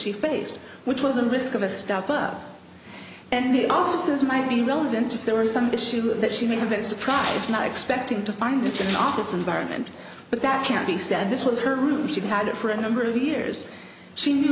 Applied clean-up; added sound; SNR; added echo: none; Tools; 11 dB; none.